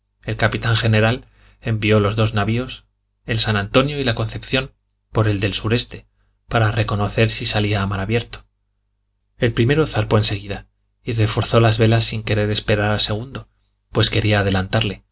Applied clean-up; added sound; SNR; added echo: none; none; none; none.